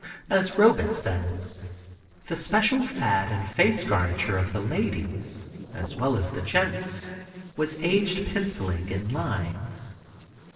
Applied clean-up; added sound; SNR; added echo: neural separator model SepFormer DNS4.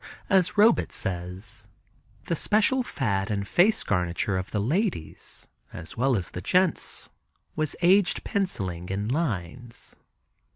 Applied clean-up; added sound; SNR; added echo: none; none; none; none.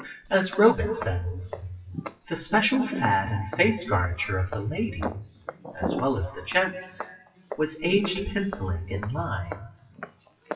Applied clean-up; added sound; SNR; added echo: classical method WPE with log-MMSE.